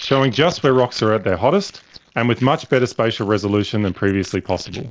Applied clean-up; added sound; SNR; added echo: neural mask model Resemble Enhance denoiser.